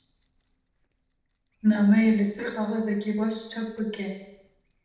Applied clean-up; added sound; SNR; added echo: neural separator model SepFormer DNS4.